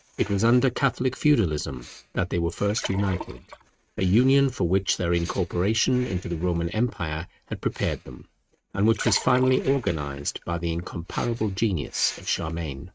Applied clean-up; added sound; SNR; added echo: neural mask model RNNoise.